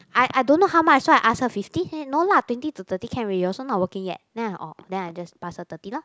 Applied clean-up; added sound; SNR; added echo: none; none; none; none.